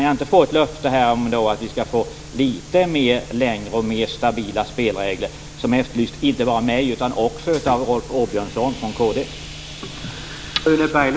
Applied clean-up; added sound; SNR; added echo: none; Sawing; 17 dB; none.